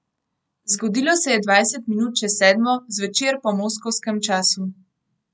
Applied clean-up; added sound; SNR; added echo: none; none; none; none.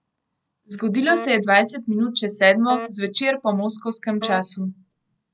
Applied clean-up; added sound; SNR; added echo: none; Wind instrument, woodwind instrument; 13 dB; none.